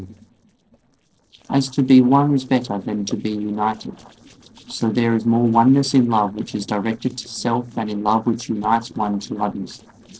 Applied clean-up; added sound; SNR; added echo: neural separator model SepFormer DNS4.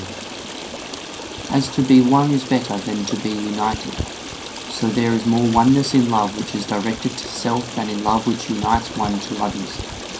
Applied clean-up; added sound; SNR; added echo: none; Stream; 10 dB; reverberation time 0.3 s.